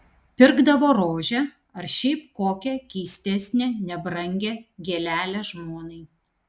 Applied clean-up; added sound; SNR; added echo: none; none; none; none.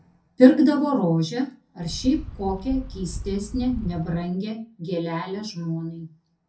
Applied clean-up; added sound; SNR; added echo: none; Wind; 11 dB; reverberation time 0.3 s.